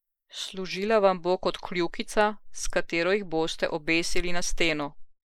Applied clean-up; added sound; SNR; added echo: neural mask model Resemble Enhance denoiser.